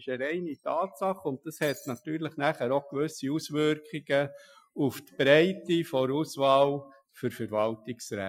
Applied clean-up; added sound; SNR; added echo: classical method Wiener filter.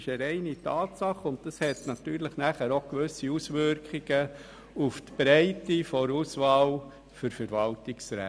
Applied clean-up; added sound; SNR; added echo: none; Shatter; 18 dB; none.